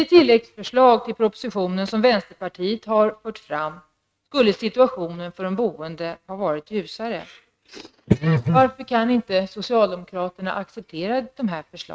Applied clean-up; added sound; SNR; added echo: neural mask model RNNoise.